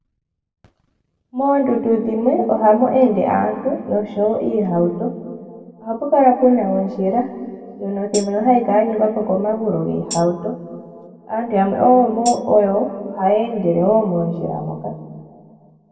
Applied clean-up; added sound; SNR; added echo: none; Tambourine; 16 dB; reverberation time 1.9 s.